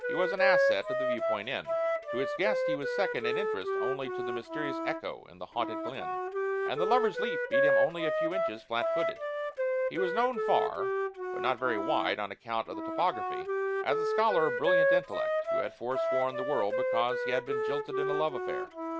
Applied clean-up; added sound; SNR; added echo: none; Wind instrument, woodwind instrument; -3 dB; none.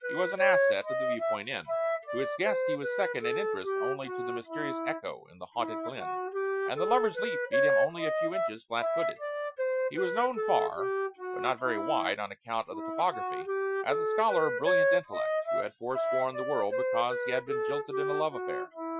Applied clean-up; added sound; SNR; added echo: classical method Wiener filter.